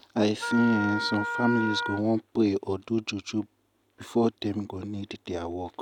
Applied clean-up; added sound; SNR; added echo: none; Wind instrument, woodwind instrument; 4 dB; none.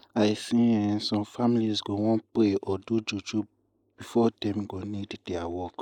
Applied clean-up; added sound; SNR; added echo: neural mask model Resemble Enhance denoiser.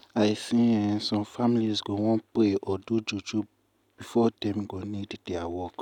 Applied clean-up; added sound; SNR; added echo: none; none; none; none.